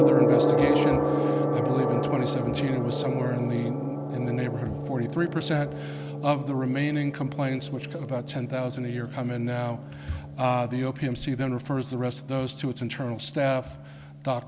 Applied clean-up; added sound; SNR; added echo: none; Gong; 0 dB; none.